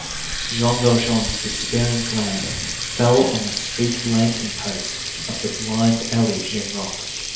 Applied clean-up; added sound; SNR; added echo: none; Water tap, faucet; 5 dB; reverberation time 2.2 s.